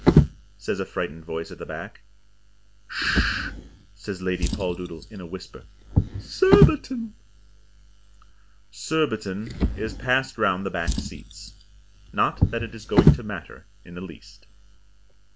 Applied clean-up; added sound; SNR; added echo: none; Drawer open or close; -2 dB; none.